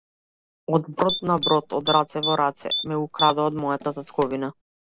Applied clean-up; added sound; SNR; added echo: none; Typing; 6 dB; none.